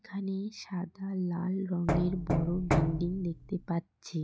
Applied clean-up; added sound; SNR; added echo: none; Knock; 0 dB; none.